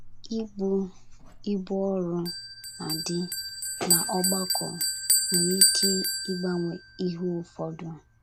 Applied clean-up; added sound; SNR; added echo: none; Bell; -1 dB; none.